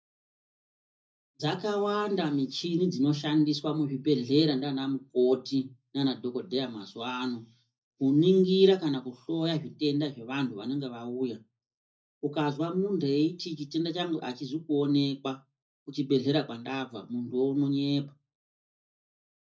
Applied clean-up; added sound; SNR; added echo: neural mask model DeepFilterNet 3.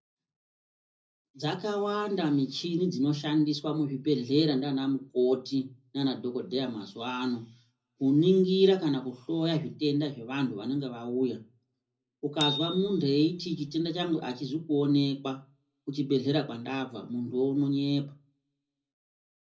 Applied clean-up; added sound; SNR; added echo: none; Bicycle bell; 9 dB; reverberation time 0.4 s.